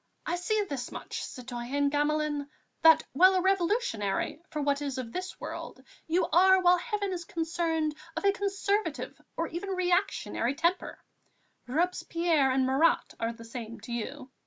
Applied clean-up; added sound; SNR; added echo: none; none; none; none.